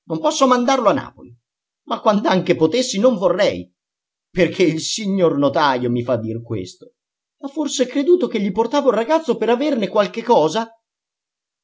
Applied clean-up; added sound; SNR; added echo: none; none; none; none.